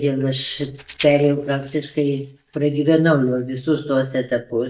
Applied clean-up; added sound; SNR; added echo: neural mask model DeepFilterNet 3.